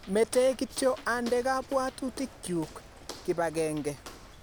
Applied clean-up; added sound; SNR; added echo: none; Walk, footsteps; 16 dB; none.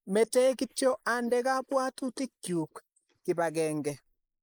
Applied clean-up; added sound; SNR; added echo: neural mask model Resemble Enhance denoiser.